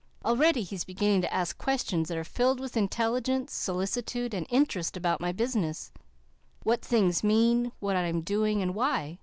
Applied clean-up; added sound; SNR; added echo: none; none; none; none.